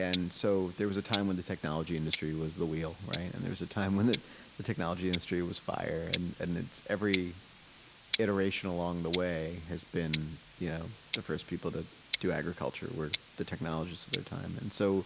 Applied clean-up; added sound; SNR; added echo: neural mask model Resemble Enhance denoiser.